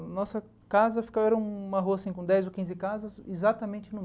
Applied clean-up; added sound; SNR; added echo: none; none; none; none.